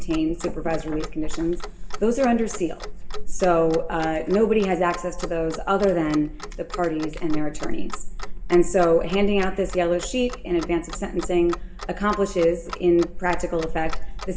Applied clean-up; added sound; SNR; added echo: none; Clock; 18 dB; reverberation time 0.2 s.